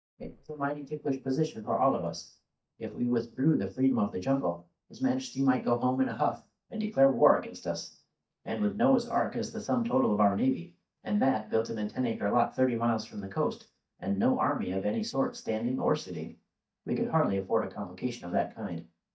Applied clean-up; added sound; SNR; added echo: neural mask model DeepFilterNet 3.